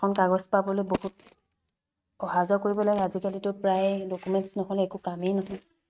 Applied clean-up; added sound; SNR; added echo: neural mask model RNNoise.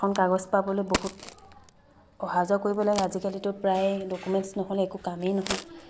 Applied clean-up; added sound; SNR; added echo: none; Crack; 12 dB; none.